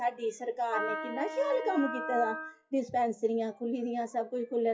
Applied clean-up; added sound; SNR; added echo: classical method WPE with log-MMSE.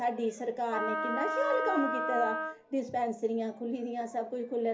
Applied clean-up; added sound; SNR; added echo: none; Wind instrument, woodwind instrument; 1 dB; reverberation time 0.3 s.